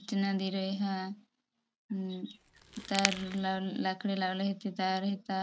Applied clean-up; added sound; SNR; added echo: none; Crackle; 4 dB; none.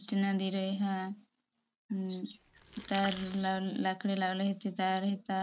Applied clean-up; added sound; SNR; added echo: neural mask model Resemble Enhance denoiser.